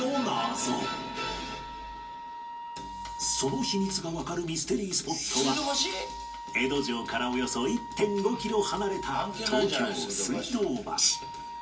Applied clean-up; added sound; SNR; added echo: none; Wind instrument, woodwind instrument; 11 dB; reverberation time 0.3 s.